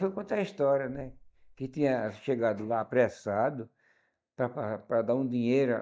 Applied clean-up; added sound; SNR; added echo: neural mask model DeepFilterNet 3.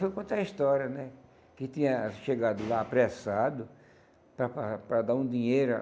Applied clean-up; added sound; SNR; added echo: none; none; none; none.